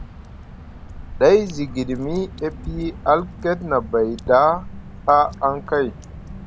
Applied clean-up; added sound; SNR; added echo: none; Drip / Water; 14 dB; none.